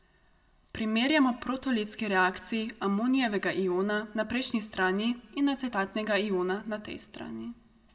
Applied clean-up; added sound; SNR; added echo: none; none; none; reverberation time 1.0 s.